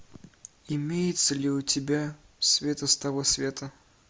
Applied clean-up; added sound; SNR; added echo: none; none; none; none.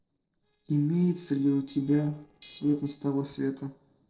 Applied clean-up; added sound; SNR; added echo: neural separator model SepFormer DNS4.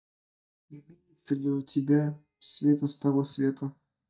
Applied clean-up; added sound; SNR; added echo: neural mask model DeepFilterNet 3.